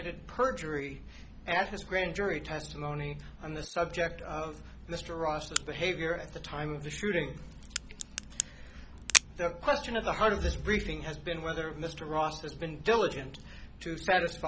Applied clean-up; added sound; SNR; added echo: none; Crack; 2 dB; none.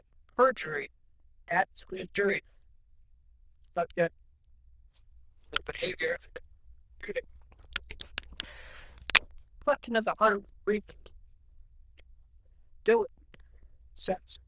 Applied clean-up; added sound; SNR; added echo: neural diffusion model UNIVERSE++.